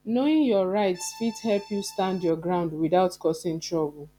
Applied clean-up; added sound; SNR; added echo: none; Accordion; 20 dB; none.